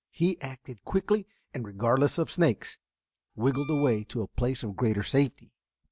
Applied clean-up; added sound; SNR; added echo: none; Wind instrument, woodwind instrument; 19 dB; none.